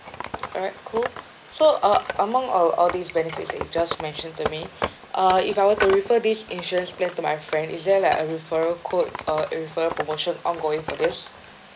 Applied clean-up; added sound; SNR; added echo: none; Wood; 11 dB; none.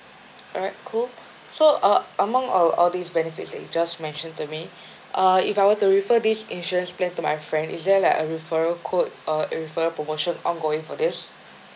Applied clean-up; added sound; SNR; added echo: none; none; none; none.